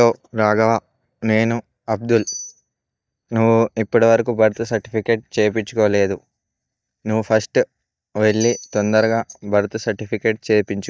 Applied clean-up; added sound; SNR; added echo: neural mask model DeepFilterNet 3.